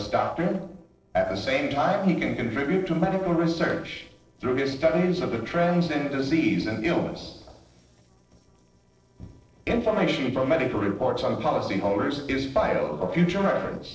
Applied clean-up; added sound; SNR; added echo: neural separator model SepFormer DNS4.